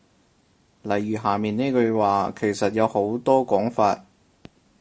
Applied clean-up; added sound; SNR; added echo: none; none; none; none.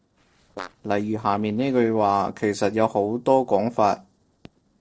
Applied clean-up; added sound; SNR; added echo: neural separator model SepFormer DNS4.